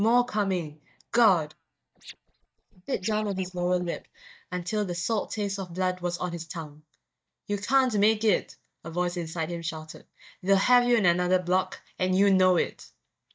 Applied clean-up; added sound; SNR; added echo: neural mask model DeepFilterNet 3.